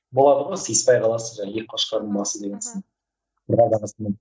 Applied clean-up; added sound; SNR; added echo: none; none; none; none.